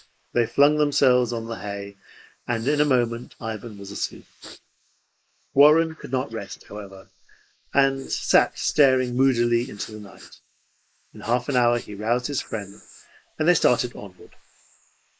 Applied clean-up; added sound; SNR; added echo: neural mask model Resemble Enhance denoiser.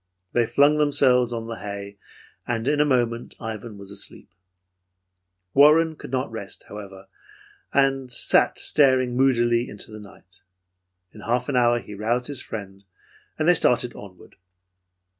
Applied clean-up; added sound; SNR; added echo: none; none; none; none.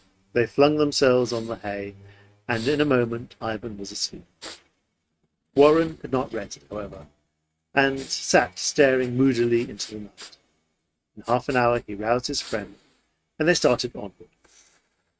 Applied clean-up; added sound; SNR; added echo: neural mask model RNNoise.